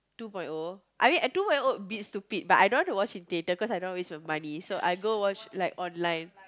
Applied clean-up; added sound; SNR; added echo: none; none; none; none.